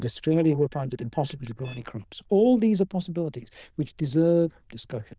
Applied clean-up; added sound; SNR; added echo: neural diffusion model UNIVERSE++.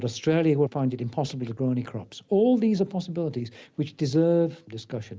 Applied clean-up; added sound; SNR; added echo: none; none; none; none.